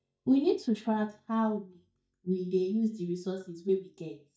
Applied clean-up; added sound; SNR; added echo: neural mask model DeepFilterNet 3.